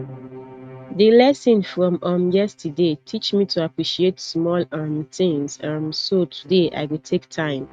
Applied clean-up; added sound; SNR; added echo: neural mask model RNNoise.